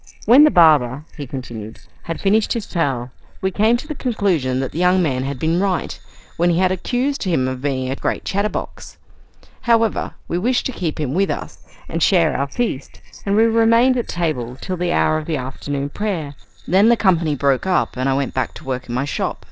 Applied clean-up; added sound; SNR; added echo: neural separator model SepFormer DNS4.